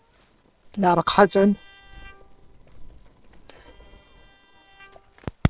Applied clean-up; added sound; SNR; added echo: neural separator model SepFormer WHAM!.